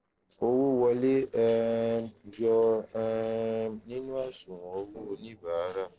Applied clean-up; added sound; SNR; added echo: neural separator model SepFormer DNS4.